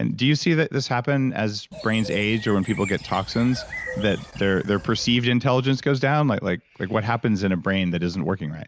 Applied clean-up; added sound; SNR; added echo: none; Bird; 14 dB; none.